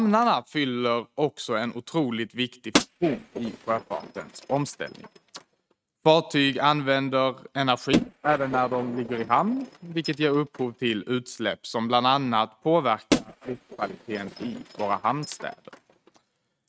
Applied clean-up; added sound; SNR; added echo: neural mask model RNNoise.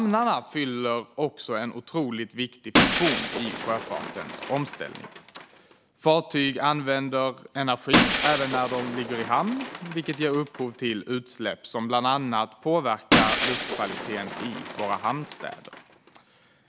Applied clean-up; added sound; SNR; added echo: none; Shatter; 2 dB; none.